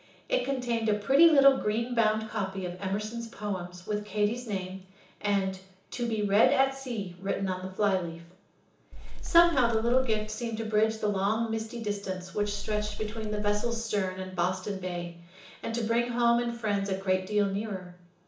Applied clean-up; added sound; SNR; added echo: none; Wind; 0 dB; reverberation time 0.8 s.